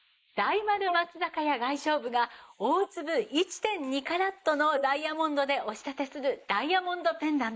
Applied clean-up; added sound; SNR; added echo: neural mask model Resemble Enhance denoiser.